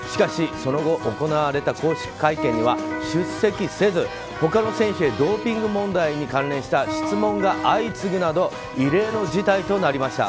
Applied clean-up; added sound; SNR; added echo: none; Electric guitar; 9 dB; none.